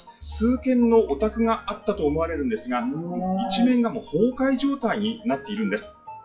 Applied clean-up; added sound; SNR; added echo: classical method WPE with log-MMSE.